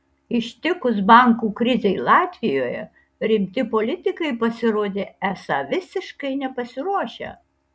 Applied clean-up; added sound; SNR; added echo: none; none; none; none.